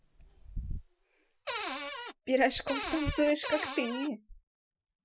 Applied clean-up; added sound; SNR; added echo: classical method Wiener filter.